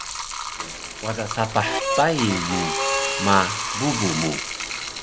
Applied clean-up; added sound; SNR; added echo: none; Bathtub (filling or washing) + Harmonica; 2 dB; none.